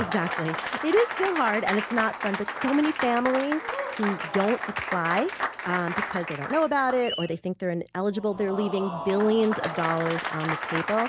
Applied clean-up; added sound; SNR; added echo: none; Applause; 6 dB; none.